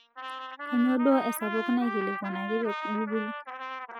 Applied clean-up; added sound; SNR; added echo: classical method spectral subtraction.